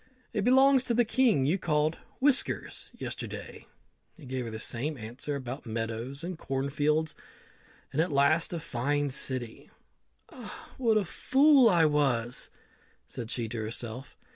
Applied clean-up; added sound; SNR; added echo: none; none; none; none.